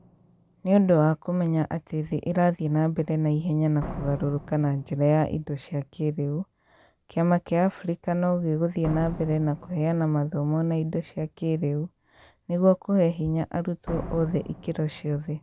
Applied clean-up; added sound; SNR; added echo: none; Slam; 18 dB; none.